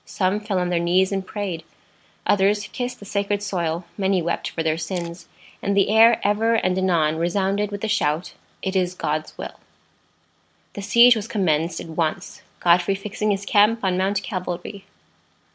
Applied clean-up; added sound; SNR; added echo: none; none; none; none.